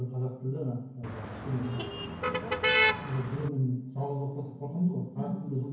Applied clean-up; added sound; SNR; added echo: none; Motor vehicle (road); -3 dB; reverberation time 0.9 s.